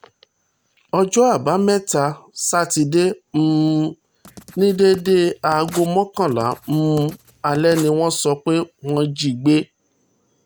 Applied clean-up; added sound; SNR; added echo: none; Writing; 19 dB; none.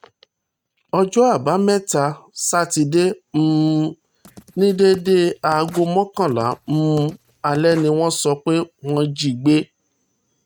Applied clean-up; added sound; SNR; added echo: neural mask model RNNoise.